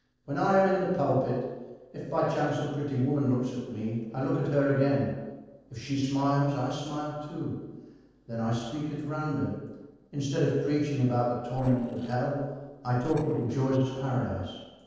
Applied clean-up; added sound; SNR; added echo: neural separator model SepFormer DNS4.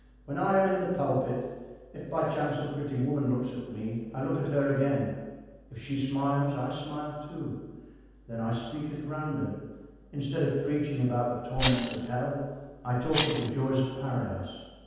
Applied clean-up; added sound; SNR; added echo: none; Rattle; -5 dB; reverberation time 1.2 s.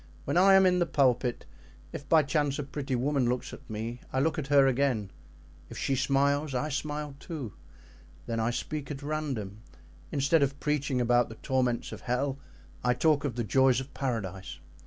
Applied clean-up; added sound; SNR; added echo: none; none; none; none.